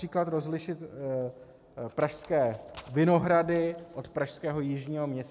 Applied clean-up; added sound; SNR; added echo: none; none; none; none.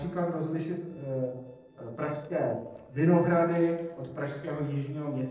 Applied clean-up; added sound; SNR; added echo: neural separator model SepFormer DNS4.